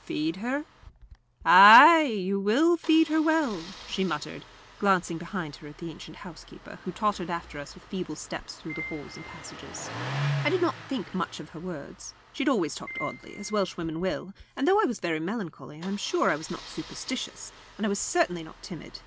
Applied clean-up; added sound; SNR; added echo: none; Piano + Engine starting; 14 dB; none.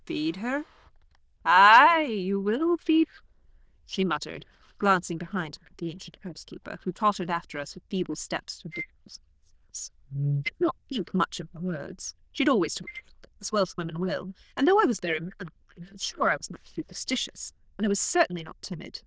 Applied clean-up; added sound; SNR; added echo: neural diffusion model UNIVERSE++.